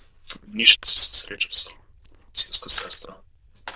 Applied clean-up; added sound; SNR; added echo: neural diffusion model UNIVERSE++.